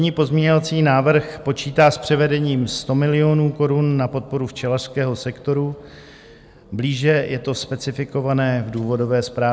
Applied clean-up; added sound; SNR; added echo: none; none; none; none.